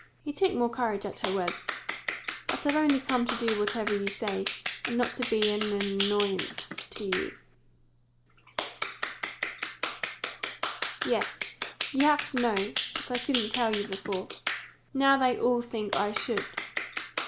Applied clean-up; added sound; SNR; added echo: none; Clapping; 5 dB; reverberation time 0.5 s.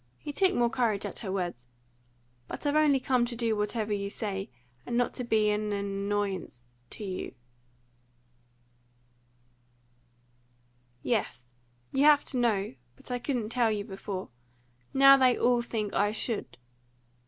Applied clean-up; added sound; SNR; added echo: none; none; none; none.